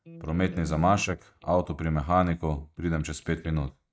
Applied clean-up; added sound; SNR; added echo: neural mask model DeepFilterNet 3.